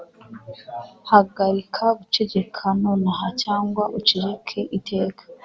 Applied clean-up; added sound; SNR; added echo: none; none; none; none.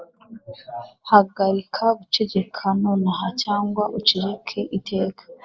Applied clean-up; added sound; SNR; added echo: neural mask model Resemble Enhance denoiser.